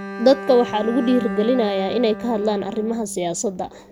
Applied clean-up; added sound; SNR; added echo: none; Bowed string instrument; 11 dB; none.